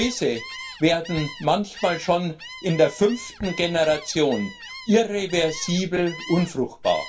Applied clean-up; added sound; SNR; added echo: none; Gull, seagull; 16 dB; reverberation time 0.2 s.